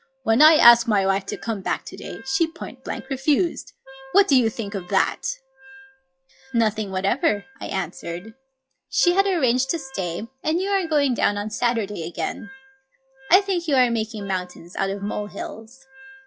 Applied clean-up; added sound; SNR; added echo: classical method log-MMSE.